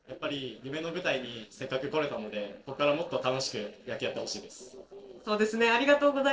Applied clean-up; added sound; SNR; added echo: neural separator model SepFormer DNS4.